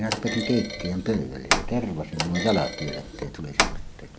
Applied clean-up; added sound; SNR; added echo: none; Thump, thud; 2 dB; none.